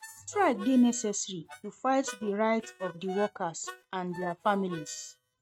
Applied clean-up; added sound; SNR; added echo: neural mask model RNNoise.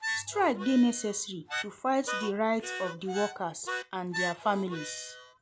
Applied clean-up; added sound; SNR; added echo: none; Harmonica; 8 dB; none.